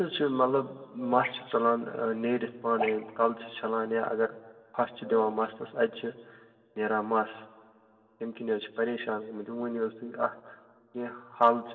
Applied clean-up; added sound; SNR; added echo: none; Wind instrument, woodwind instrument; 14 dB; reverberation time 2.3 s.